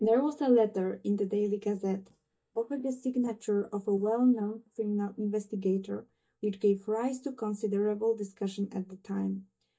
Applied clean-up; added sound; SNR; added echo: neural mask model DeepFilterNet 3.